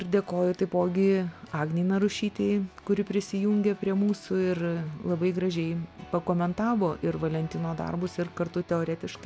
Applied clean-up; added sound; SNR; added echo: none; none; none; none.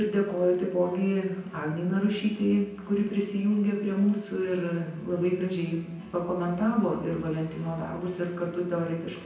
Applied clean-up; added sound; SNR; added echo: none; none; none; reverberation time 0.9 s.